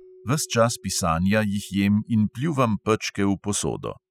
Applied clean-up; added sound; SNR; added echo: classical method spectral subtraction.